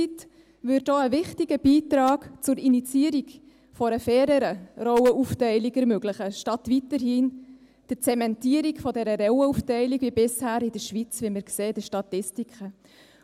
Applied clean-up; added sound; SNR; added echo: none; none; none; none.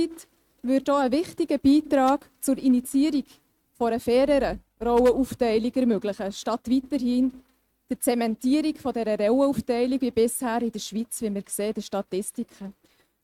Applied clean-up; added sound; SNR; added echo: neural mask model RNNoise.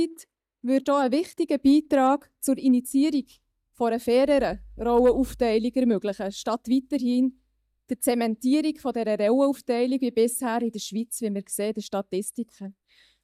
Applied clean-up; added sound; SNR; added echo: neural mask model DeepFilterNet 3.